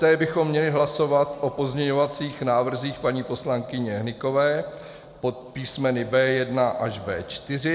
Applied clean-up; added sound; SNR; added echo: none; none; none; none.